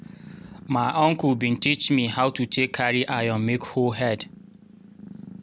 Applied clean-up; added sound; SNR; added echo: none; Purr; 19 dB; none.